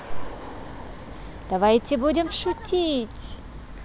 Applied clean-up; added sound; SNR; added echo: none; none; none; none.